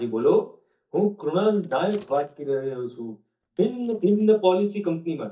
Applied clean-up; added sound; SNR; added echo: neural mask model DeepFilterNet 3.